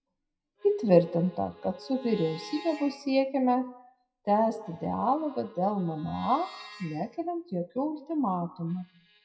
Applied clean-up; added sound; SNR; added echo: classical method WPE with log-MMSE.